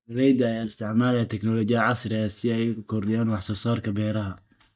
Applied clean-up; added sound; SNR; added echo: neural mask model DeepFilterNet 3.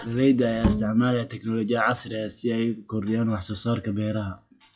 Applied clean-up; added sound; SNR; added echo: classical method WPE with log-MMSE.